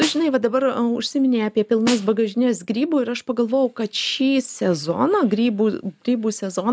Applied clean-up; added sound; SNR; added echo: none; Snare drum; 12 dB; none.